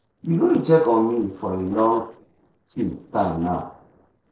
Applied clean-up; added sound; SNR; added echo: neural separator model SepFormer DNS4.